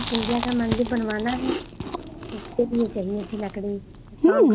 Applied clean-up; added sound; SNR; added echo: none; Chewing, mastication; -1 dB; none.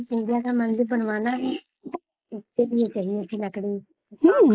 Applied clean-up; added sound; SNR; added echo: neural mask model Resemble Enhance denoiser.